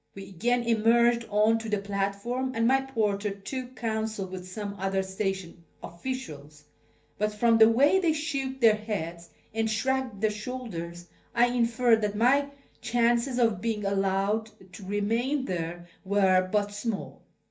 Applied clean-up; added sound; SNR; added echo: none; none; none; reverberation time 0.3 s.